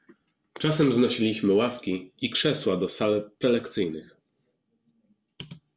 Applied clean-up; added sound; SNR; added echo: none; none; none; none.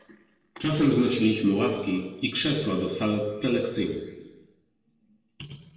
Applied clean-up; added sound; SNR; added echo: none; none; none; reverberation time 1.0 s.